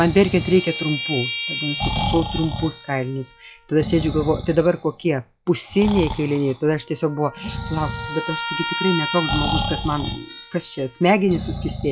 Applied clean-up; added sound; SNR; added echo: classical method log-MMSE.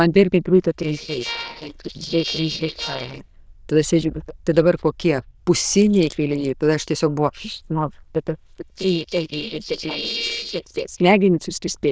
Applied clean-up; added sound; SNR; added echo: neural diffusion model UNIVERSE++.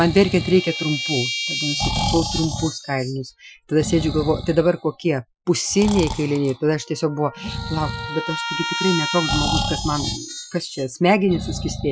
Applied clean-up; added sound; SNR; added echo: classical method Wiener filter.